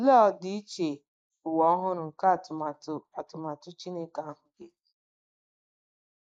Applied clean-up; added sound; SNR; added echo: neural mask model Resemble Enhance denoiser.